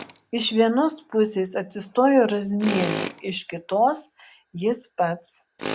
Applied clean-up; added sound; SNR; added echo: none; Tools; 11 dB; none.